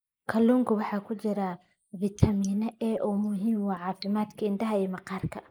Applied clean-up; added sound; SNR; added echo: neural mask model Resemble Enhance denoiser.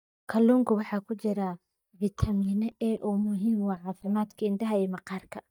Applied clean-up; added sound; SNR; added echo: neural mask model DeepFilterNet 3.